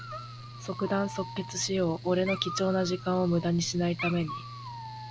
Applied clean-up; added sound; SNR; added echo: none; Mechanical fan + Dog; 10 dB; none.